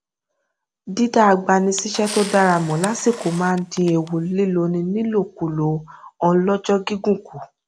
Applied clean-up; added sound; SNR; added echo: none; Camera; 13 dB; none.